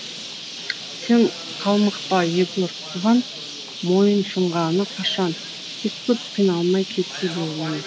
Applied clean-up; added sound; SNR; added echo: none; Bird; 11 dB; none.